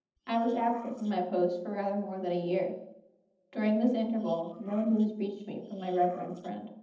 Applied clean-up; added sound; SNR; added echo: neural separator model SepFormer DNS4.